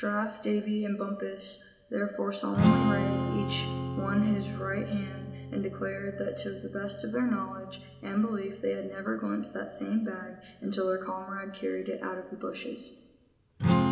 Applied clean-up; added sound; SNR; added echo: none; Strum; 3 dB; reverberation time 0.8 s.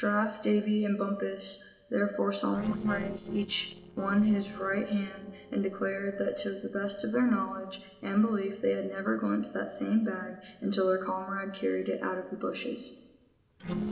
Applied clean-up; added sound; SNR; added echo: neural separator model SepFormer DNS4.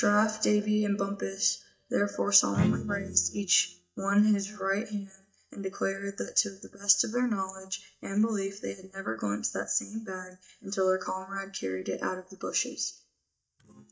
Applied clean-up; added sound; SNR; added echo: neural mask model DeepFilterNet 3.